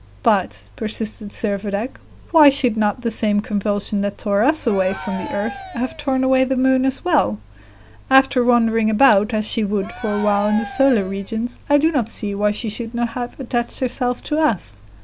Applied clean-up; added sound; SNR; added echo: none; Cheering; 14 dB; none.